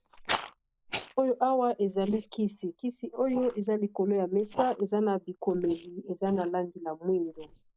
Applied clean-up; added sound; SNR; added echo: neural mask model Resemble Enhance denoiser.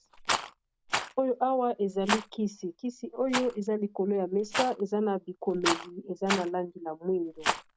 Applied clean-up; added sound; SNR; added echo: none; Rattle; 5 dB; none.